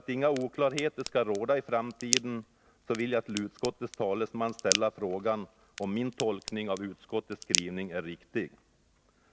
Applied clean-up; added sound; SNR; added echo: none; Crack; 5 dB; none.